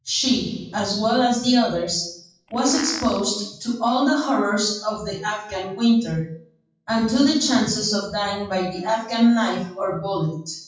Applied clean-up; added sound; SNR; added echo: classical method WPE with log-MMSE.